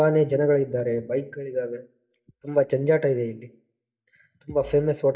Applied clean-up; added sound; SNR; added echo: neural mask model DeepFilterNet 3.